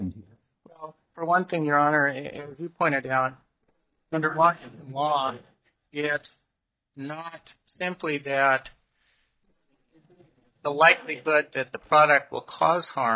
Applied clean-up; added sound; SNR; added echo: neural mask model DeepFilterNet 3.